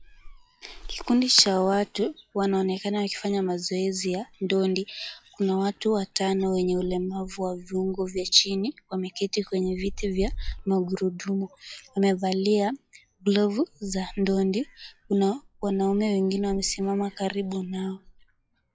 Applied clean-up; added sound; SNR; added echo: classical method log-MMSE.